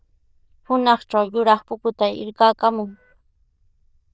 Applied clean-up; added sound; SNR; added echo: neural diffusion model UNIVERSE++.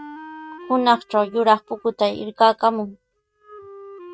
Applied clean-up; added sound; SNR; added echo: neural mask model RNNoise.